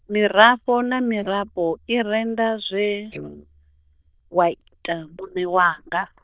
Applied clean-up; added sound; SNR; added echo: neural diffusion model UNIVERSE++.